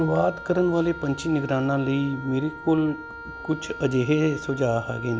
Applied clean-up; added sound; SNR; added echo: none; Wind instrument, woodwind instrument; 13 dB; none.